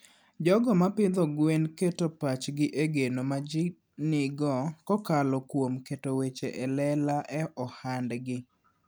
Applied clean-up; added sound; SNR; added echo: none; none; none; none.